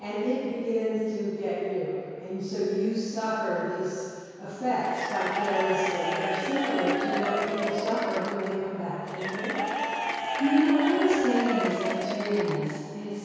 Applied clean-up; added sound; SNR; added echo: none; Applause / Crowd / Cheering; 3 dB; reverberation time 2.2 s.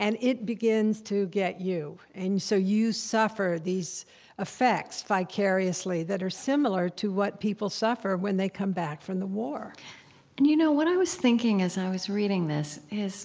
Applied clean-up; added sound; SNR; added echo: none; none; none; none.